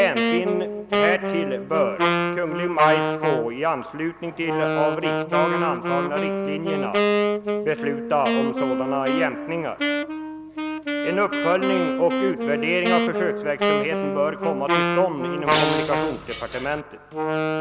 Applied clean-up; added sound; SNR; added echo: none; Wind instrument, woodwind instrument + Shatter; -1 dB; none.